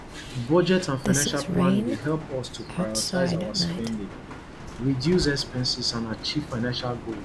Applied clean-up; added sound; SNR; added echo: none; Rain; 3 dB; none.